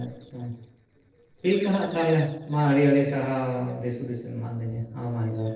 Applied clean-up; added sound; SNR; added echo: neural separator model SepFormer DNS4.